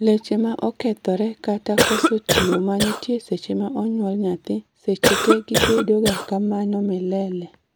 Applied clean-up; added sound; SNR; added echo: none; Cough; -1 dB; none.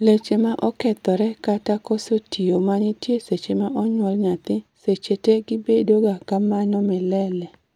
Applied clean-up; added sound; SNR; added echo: none; none; none; none.